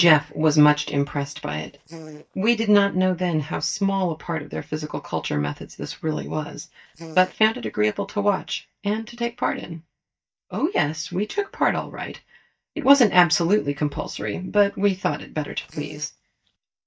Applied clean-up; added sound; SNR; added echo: neural mask model DeepFilterNet 3.